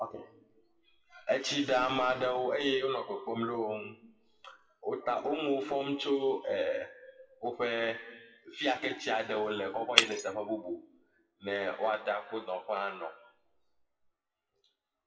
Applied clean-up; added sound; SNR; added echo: classical method WPE with log-MMSE.